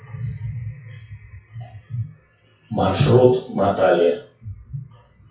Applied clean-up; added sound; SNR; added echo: classical method WPE with log-MMSE.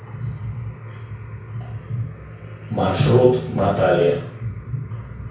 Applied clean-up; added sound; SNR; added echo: none; Livestock, farm animals, working animals; 14 dB; reverberation time 0.6 s.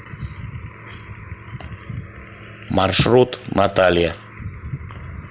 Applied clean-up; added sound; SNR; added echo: none; none; none; none.